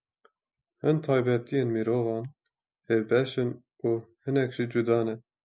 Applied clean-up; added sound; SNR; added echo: none; none; none; none.